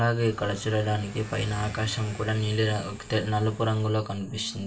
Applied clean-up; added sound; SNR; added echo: none; Motorcycle / Accelerating, revving, vroom; 16 dB; reverberation time 0.2 s.